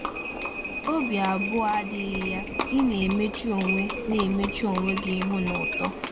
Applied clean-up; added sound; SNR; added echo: none; Livestock, farm animals, working animals; 4 dB; none.